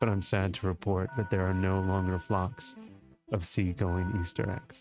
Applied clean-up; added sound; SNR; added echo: neural mask model RNNoise.